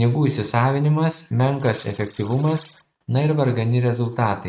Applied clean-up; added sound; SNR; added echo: neural mask model RNNoise.